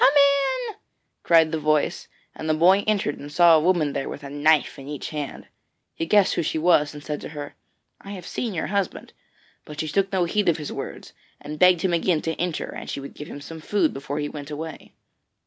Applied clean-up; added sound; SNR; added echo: none; none; none; none.